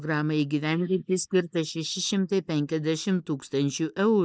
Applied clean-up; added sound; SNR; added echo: neural mask model Resemble Enhance denoiser.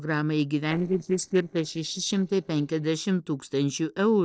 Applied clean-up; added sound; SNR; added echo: neural separator model SepFormer DNS4.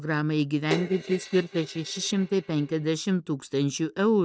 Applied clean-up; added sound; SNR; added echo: neural mask model RNNoise.